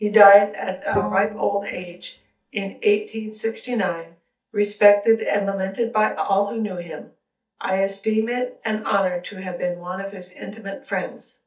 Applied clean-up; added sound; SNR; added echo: neural mask model DeepFilterNet 3.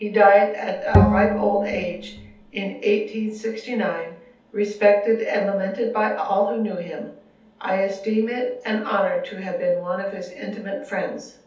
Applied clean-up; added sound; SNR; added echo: none; Bowed string instrument; -1 dB; reverberation time 0.6 s.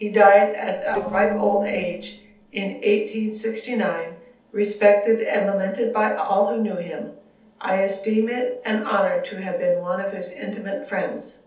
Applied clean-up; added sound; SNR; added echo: neural separator model SepFormer DNS4.